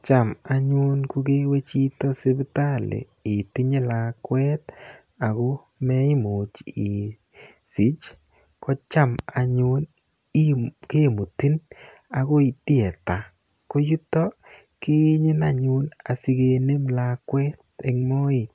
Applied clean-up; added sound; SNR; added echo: none; none; none; none.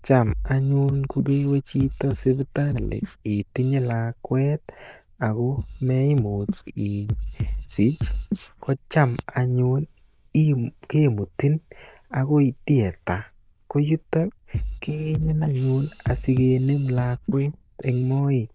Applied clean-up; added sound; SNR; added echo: neural diffusion model UNIVERSE++.